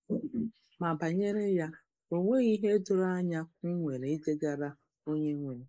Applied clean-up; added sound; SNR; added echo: neural mask model Resemble Enhance denoiser.